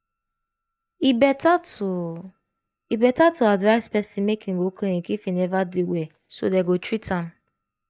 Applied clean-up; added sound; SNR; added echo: neural mask model DeepFilterNet 3.